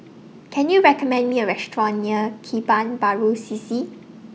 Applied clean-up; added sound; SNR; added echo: none; none; none; none.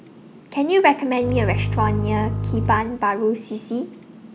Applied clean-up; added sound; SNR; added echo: none; Bowed string instrument; 2 dB; none.